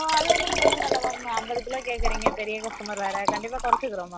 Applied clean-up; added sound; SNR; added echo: none; Liquid; -3 dB; none.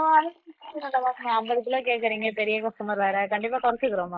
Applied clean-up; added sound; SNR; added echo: neural mask model Resemble Enhance denoiser.